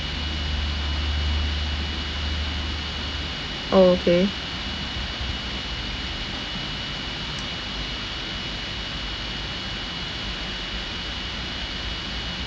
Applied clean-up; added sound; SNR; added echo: none; none; none; none.